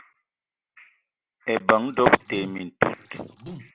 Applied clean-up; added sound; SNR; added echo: none; Liquid; 18 dB; none.